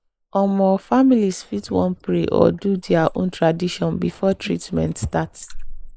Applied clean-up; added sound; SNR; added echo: neural mask model Resemble Enhance denoiser.